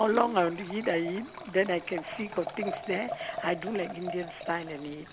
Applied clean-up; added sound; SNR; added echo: none; Liquid; 10 dB; none.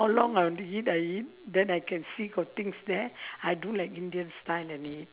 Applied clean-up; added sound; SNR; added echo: none; none; none; none.